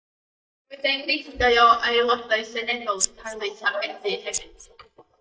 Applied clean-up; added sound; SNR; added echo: neural mask model DeepFilterNet 3.